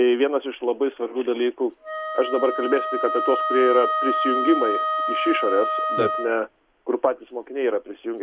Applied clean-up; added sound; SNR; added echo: none; Wind instrument, woodwind instrument; 4 dB; none.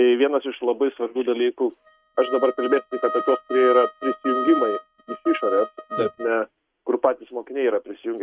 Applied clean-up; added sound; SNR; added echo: neural mask model RNNoise.